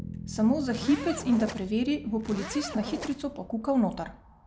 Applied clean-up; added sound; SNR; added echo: none; Zipper (clothing) + Bass guitar; 11 dB; none.